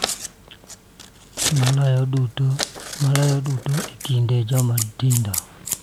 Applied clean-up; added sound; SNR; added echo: none; Scissors; 9 dB; none.